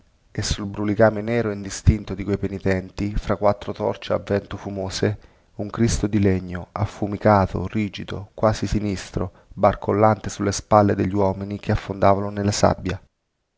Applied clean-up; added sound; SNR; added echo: none; none; none; none.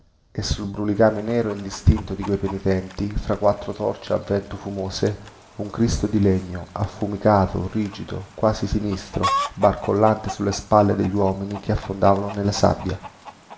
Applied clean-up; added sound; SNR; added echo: none; Chicken, rooster; 14 dB; reverberation time 0.6 s.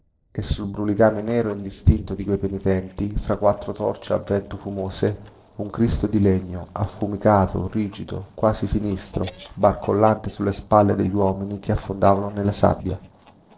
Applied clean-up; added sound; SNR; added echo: neural separator model SepFormer DNS4.